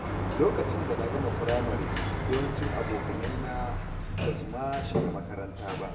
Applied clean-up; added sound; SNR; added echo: none; Sliding door; -2 dB; reverberation time 1.5 s.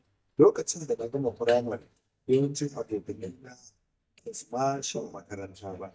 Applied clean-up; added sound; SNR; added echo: neural mask model DeepFilterNet 3.